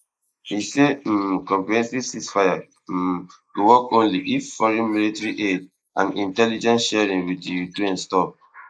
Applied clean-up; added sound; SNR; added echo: neural mask model Resemble Enhance denoiser.